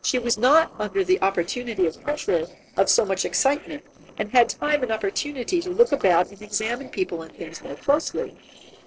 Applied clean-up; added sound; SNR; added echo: neural separator model SepFormer DNS4.